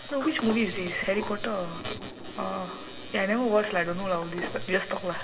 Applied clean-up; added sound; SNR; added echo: none; Sliding door; 13 dB; reverberation time 0.8 s.